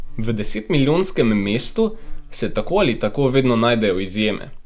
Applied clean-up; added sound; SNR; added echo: none; Buzz; 8 dB; none.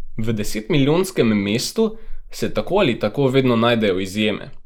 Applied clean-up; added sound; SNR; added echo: neural mask model Resemble Enhance denoiser.